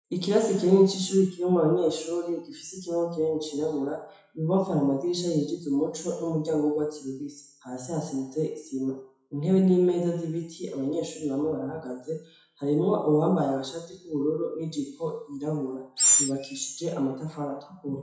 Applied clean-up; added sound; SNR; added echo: classical method WPE with log-MMSE.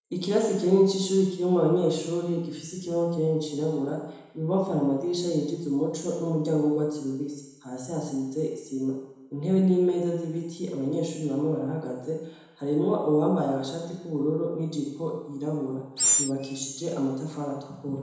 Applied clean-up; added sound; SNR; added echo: none; Animal; 0 dB; reverberation time 1.0 s.